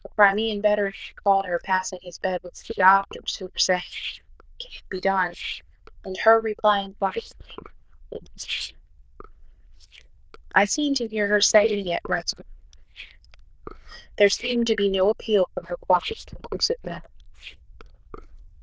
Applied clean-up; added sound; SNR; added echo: neural diffusion model UNIVERSE++.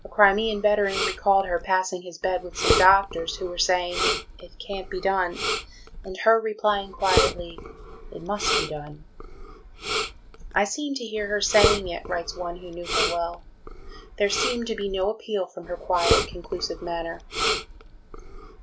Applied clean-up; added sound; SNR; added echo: none; Respiratory sounds; 4 dB; none.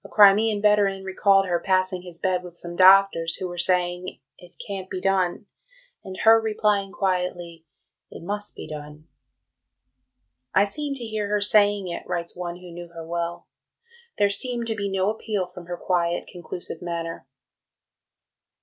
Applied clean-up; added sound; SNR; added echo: none; none; none; none.